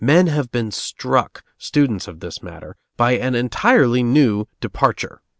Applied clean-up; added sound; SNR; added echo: none; none; none; none.